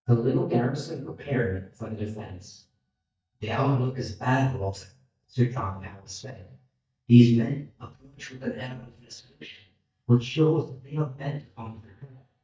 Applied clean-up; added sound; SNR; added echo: neural mask model DeepFilterNet 3.